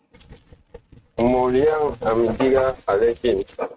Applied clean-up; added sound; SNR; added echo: neural mask model RNNoise.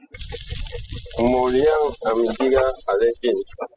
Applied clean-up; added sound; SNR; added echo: classical method spectral subtraction.